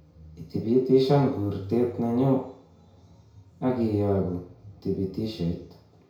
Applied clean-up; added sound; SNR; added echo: none; none; none; reverberation time 0.6 s.